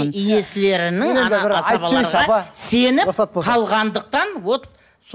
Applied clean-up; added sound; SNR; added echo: none; none; none; none.